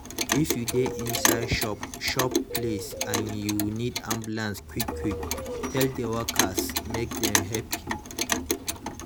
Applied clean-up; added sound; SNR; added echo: none; Clock + Bird; -1 dB; none.